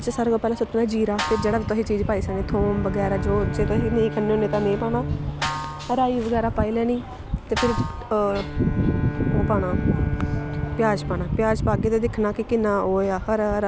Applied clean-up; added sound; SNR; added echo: none; Bowed string instrument + Snare drum; 10 dB; none.